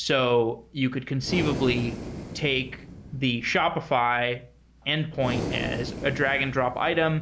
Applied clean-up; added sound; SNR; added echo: none; Breathing; 10 dB; none.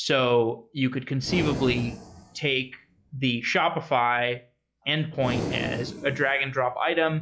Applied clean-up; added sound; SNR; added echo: classical method log-MMSE.